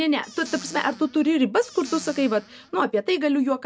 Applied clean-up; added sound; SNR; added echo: none; Squeak / Cupboard open or close; 19 dB; none.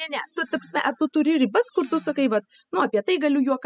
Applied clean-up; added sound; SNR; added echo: classical method spectral subtraction.